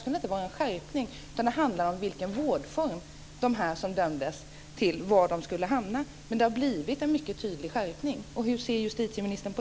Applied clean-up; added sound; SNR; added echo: none; none; none; none.